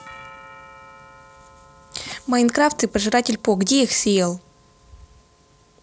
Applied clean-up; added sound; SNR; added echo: neural separator model SepFormer DNS4.